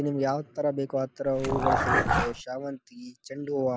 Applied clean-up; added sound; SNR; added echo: none; Dog; -4 dB; none.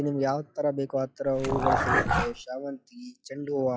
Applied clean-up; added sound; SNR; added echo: classical method log-MMSE.